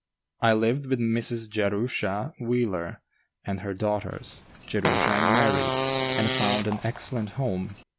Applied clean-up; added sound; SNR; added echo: none; Fart; 0 dB; none.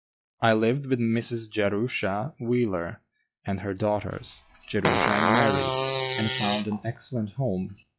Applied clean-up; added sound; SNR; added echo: classical method log-MMSE.